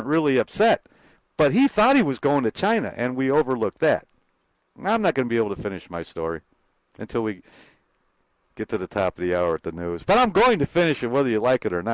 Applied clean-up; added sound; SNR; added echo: none; none; none; none.